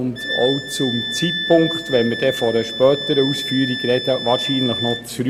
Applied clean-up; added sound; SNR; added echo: none; Wind instrument, woodwind instrument; 7 dB; none.